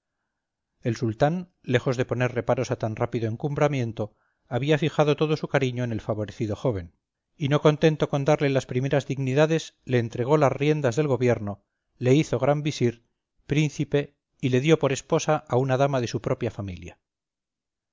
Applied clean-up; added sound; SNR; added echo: none; none; none; none.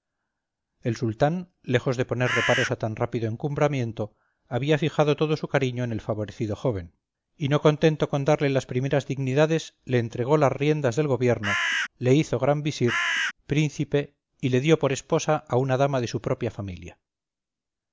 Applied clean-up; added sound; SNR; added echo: none; Bird; 0 dB; none.